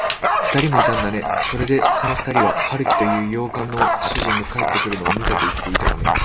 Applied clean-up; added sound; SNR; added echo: none; Dog; -4 dB; reverberation time 1.3 s.